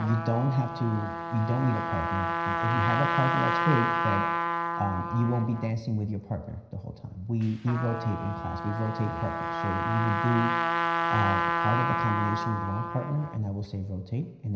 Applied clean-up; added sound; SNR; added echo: none; Trumpet; 1 dB; reverberation time 0.9 s.